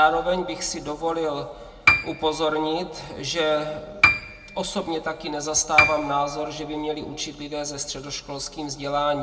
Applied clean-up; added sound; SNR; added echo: none; Piano; 0 dB; reverberation time 1.0 s.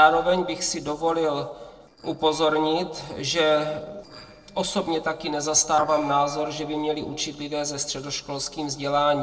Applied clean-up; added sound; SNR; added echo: neural separator model SepFormer DNS4.